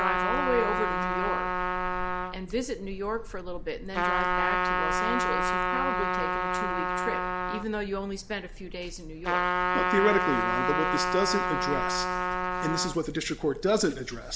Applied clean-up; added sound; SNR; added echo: none; Trumpet; -2 dB; none.